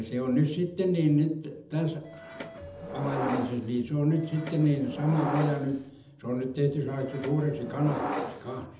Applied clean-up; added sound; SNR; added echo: none; Subway, metro, underground; 8 dB; reverberation time 0.8 s.